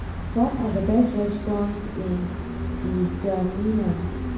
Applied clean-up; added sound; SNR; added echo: none; Gull, seagull; 5 dB; reverberation time 0.7 s.